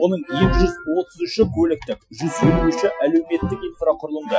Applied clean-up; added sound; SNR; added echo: classical method Wiener filter.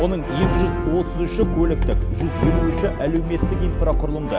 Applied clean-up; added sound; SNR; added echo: none; Brass instrument; -2 dB; none.